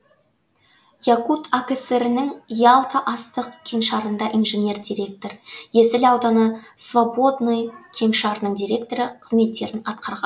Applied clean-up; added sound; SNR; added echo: none; none; none; none.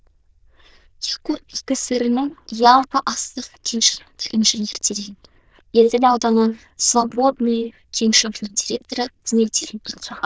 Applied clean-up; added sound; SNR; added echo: neural diffusion model UNIVERSE++.